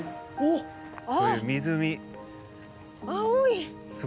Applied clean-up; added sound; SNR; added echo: none; none; none; none.